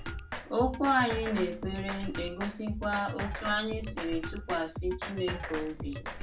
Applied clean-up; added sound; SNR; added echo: none; Drum kit; 6 dB; reverberation time 0.3 s.